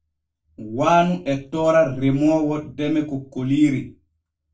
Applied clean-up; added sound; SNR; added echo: none; none; none; reverberation time 0.2 s.